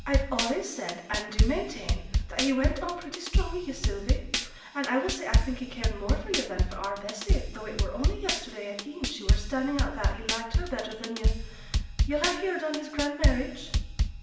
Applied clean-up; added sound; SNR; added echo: none; Drum kit; -4 dB; reverberation time 0.8 s.